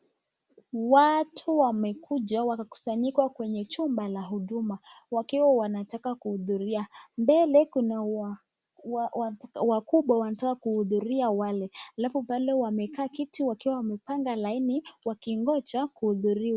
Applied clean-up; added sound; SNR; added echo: none; none; none; none.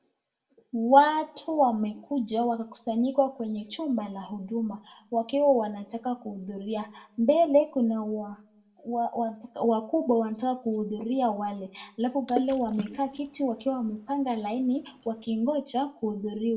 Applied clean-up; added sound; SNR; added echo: none; Water / Splash, splatter; 13 dB; reverberation time 0.3 s.